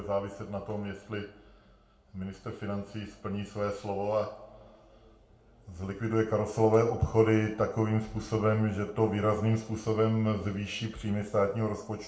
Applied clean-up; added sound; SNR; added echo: none; none; none; reverberation time 0.4 s.